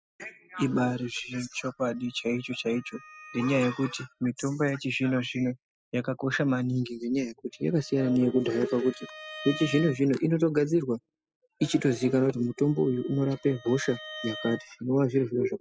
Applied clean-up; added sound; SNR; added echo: classical method spectral subtraction.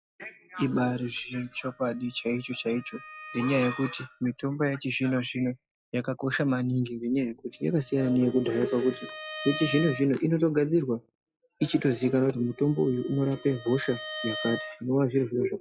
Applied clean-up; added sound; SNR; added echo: classical method log-MMSE.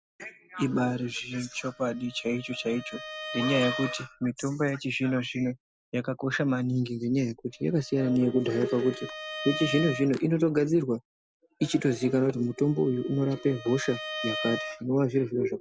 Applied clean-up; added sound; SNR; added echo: none; Bowed string instrument; 11 dB; none.